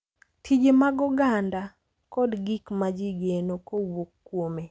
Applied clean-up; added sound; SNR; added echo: none; none; none; none.